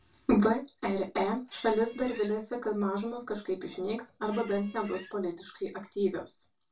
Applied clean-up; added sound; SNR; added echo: none; Squeak; 18 dB; reverberation time 0.1 s.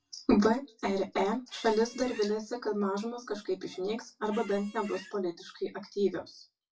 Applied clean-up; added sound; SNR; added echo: classical method WPE with log-MMSE.